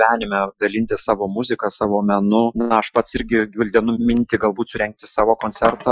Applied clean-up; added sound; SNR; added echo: classical method Wiener filter.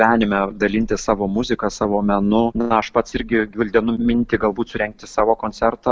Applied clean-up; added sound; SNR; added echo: none; none; none; none.